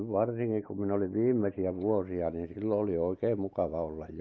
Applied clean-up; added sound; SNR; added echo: neural mask model Resemble Enhance denoiser.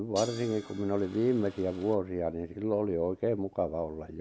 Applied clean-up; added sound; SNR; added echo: none; Crash cymbal + Printer; 20 dB; none.